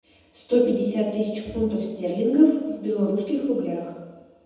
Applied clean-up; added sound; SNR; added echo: none; none; none; reverberation time 1.1 s.